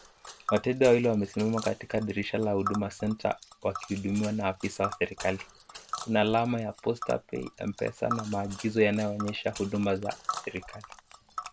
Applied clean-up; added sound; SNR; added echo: none; Tick; 12 dB; none.